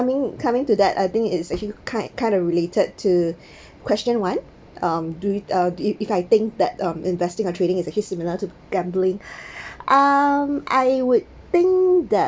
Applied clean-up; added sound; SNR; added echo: none; none; none; none.